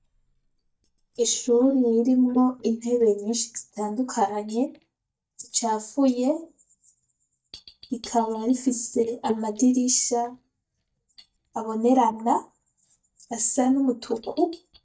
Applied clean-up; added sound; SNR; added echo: neural mask model DeepFilterNet 3.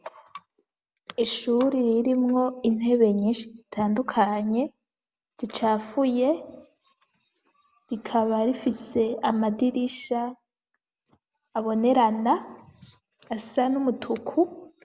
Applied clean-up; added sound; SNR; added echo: none; none; none; none.